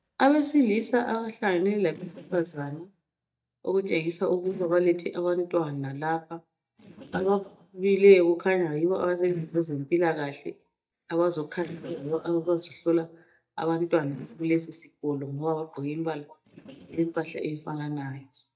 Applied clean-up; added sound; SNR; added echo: neural mask model DeepFilterNet 3.